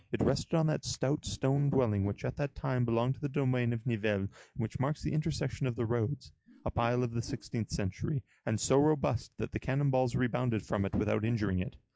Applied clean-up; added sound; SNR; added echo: classical method log-MMSE.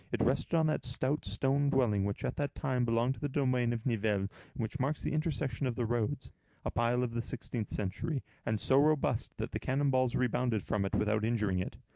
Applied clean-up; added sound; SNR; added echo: none; none; none; none.